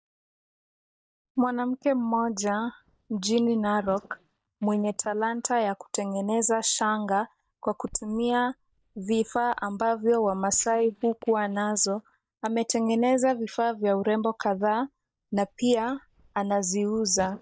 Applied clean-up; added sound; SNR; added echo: neural mask model DeepFilterNet 3.